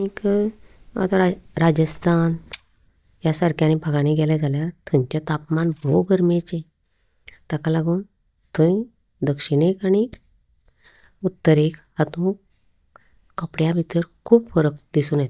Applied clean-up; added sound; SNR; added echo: neural mask model DeepFilterNet 3.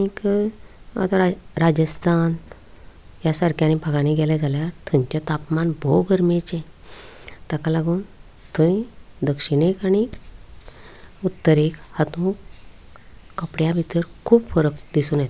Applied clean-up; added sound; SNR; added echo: none; none; none; none.